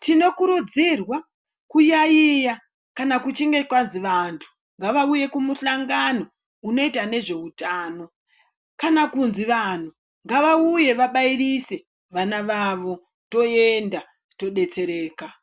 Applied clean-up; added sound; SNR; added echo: none; none; none; none.